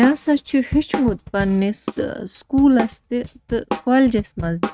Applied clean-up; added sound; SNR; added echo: neural mask model RNNoise.